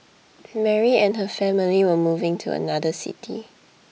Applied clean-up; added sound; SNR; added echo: none; none; none; none.